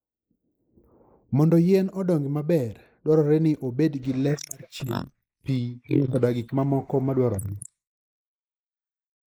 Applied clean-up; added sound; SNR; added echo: neural mask model Resemble Enhance denoiser.